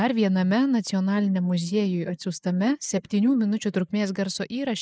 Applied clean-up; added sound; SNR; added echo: neural mask model Resemble Enhance denoiser.